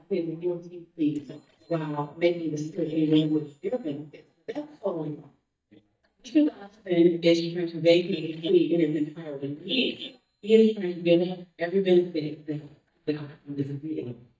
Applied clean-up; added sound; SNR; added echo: neural mask model DeepFilterNet 3.